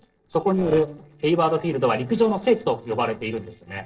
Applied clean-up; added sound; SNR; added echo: neural separator model SepFormer DNS4.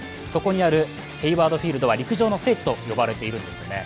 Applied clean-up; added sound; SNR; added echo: none; none; none; none.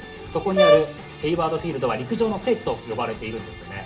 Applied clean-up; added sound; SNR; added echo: none; Brass instrument; -3 dB; reverberation time 0.3 s.